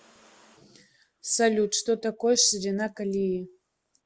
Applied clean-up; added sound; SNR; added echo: none; none; none; none.